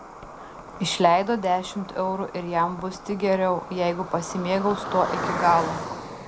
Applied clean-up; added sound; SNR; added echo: none; Cricket; 9 dB; none.